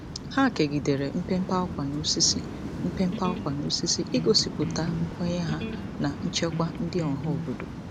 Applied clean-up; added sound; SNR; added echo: none; Waves, surf + Electric guitar; 6 dB; none.